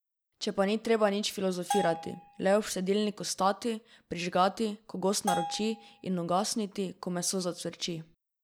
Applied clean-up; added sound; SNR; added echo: none; Bell; 7 dB; none.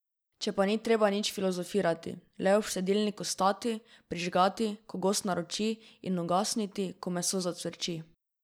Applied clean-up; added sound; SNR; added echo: none; none; none; none.